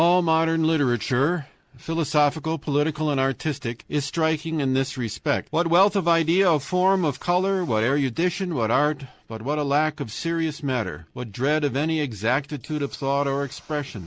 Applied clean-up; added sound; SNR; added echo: neural mask model Resemble Enhance denoiser.